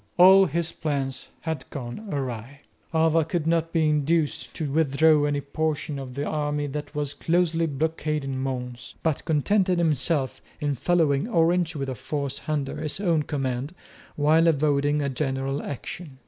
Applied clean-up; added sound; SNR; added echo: none; none; none; none.